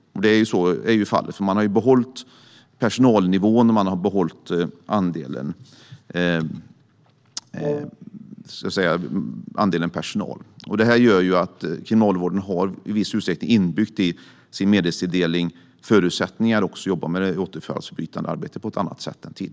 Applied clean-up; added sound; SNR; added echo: none; Brass instrument; 10 dB; none.